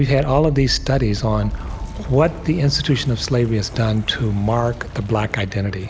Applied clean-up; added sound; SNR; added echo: none; Wind; 11 dB; none.